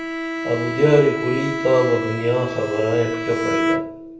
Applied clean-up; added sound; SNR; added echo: none; Bowed string instrument; 4 dB; reverberation time 0.7 s.